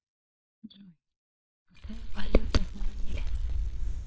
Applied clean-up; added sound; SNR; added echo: neural mask model DeepFilterNet 3.